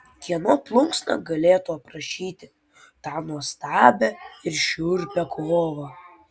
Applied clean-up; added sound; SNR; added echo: none; none; none; none.